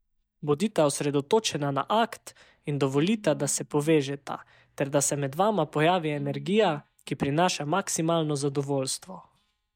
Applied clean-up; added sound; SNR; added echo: neural mask model DeepFilterNet 3.